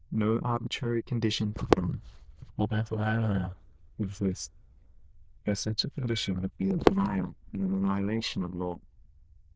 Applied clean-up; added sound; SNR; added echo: neural diffusion model UNIVERSE++.